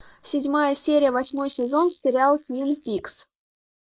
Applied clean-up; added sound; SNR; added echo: neural mask model Resemble Enhance denoiser.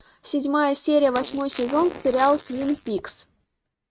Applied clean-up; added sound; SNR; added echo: neural mask model RNNoise.